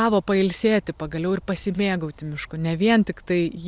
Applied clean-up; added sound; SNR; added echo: none; none; none; none.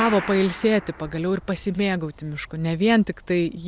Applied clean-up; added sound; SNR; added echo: none; Clapping; 16 dB; none.